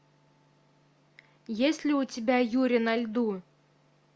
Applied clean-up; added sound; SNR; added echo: none; none; none; none.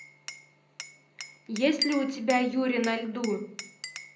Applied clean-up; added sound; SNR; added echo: none; Glass; 11 dB; reverberation time 0.5 s.